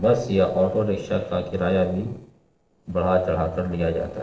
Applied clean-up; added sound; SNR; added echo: neural separator model SepFormer DNS4.